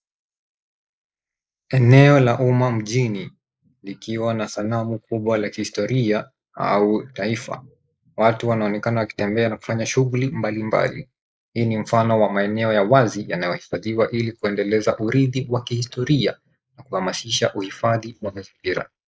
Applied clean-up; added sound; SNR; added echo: neural mask model Resemble Enhance denoiser.